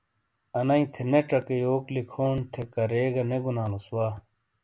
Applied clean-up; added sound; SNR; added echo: none; none; none; none.